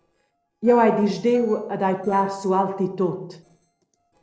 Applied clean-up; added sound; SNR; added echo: neural separator model SepFormer DNS4.